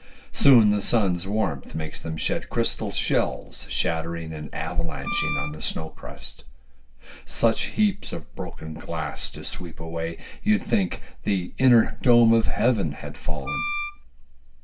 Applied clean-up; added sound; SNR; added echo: none; Wind instrument, woodwind instrument; 9 dB; reverberation time 0.2 s.